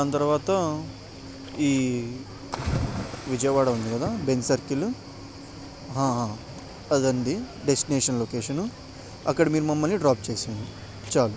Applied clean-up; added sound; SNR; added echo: none; Cricket / Waves, surf; 11 dB; none.